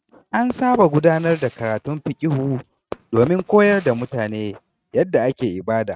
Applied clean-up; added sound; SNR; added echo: neural mask model RNNoise.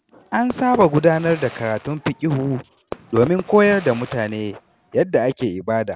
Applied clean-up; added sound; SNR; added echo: none; Fireworks; 15 dB; none.